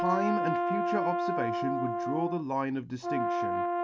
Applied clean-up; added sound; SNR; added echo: none; Brass instrument; -3 dB; none.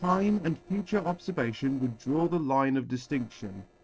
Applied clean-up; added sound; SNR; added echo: neural separator model SepFormer DNS4.